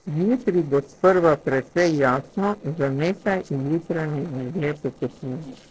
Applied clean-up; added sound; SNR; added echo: neural separator model SepFormer DNS4.